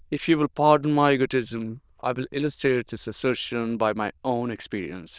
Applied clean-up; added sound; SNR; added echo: neural diffusion model UNIVERSE++.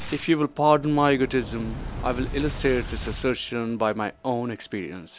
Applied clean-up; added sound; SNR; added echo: none; Boom; 11 dB; none.